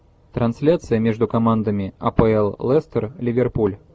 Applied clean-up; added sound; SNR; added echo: none; none; none; none.